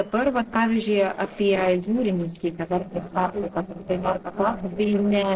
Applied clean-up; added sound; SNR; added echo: neural separator model SepFormer DNS4.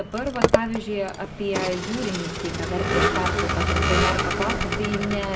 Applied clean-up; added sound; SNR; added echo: none; Vehicle; -4 dB; reverberation time 0.5 s.